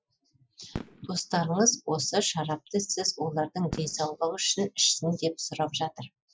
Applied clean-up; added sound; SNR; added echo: classical method Wiener filter.